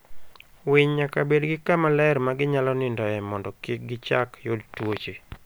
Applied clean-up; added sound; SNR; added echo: none; none; none; none.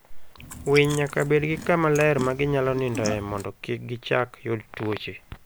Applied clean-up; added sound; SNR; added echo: none; Chewing, mastication; 12 dB; none.